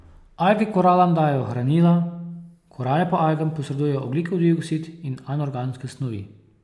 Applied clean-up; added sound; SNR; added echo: none; none; none; none.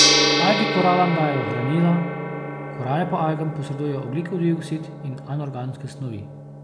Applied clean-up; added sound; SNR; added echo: none; Gong; 1 dB; none.